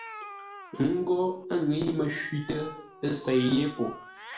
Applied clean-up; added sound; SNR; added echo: none; Cat; 16 dB; reverberation time 0.4 s.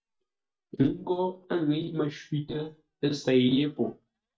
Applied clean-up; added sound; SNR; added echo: neural mask model DeepFilterNet 3.